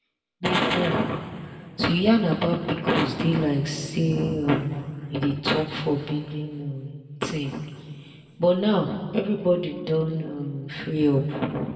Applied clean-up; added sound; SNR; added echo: none; none; none; reverberation time 1.8 s.